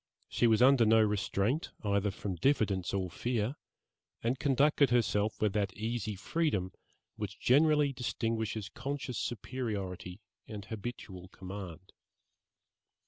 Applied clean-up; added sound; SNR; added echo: none; none; none; none.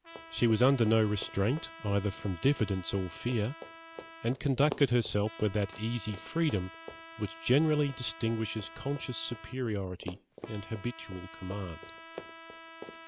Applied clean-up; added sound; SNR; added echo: none; Run + Trumpet; 16 dB; none.